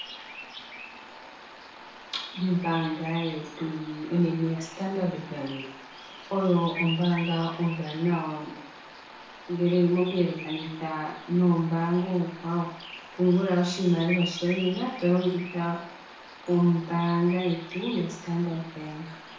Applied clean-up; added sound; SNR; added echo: none; Bird vocalization, bird call, bird song; 14 dB; reverberation time 0.6 s.